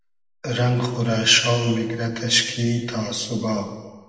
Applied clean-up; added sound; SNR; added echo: none; none; none; reverberation time 1.2 s.